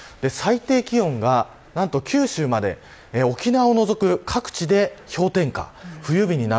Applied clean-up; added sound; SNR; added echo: none; none; none; none.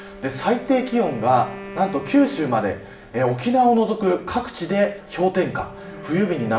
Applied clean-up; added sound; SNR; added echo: none; Wind instrument, woodwind instrument; 17 dB; reverberation time 0.7 s.